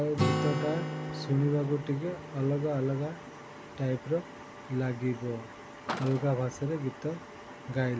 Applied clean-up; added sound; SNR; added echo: none; Acoustic guitar + Car; 7 dB; none.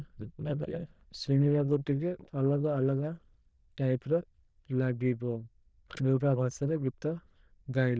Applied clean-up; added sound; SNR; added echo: neural diffusion model UNIVERSE++.